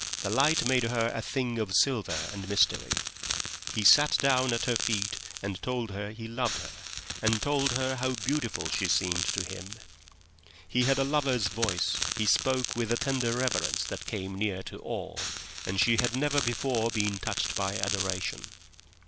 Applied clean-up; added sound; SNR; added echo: none; Crackle; 5 dB; none.